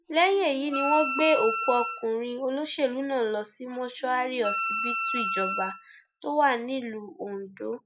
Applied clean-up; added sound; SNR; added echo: classical method log-MMSE.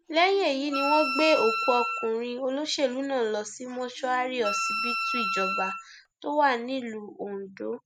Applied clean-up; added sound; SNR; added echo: none; Wind instrument, woodwind instrument; 3 dB; none.